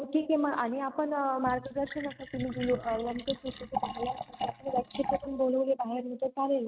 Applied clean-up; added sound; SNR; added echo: neural mask model RNNoise.